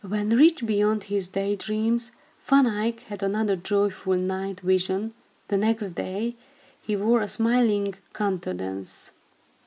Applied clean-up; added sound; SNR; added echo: none; none; none; none.